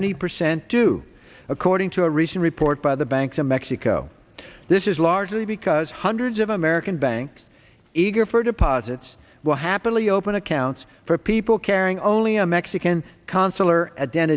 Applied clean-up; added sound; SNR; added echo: none; none; none; none.